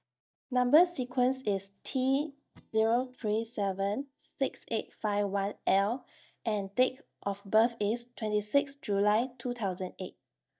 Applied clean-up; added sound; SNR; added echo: neural mask model DeepFilterNet 3.